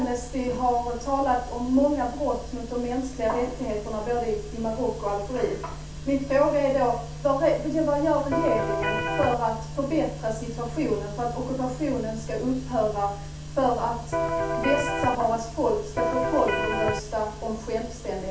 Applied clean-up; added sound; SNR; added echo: none; Electric guitar; 0 dB; reverberation time 0.3 s.